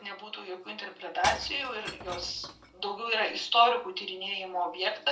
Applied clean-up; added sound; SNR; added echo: none; Shatter / Crushing; 13 dB; reverberation time 0.3 s.